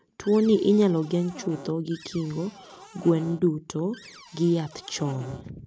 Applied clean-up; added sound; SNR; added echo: none; Cupboard open or close; 19 dB; none.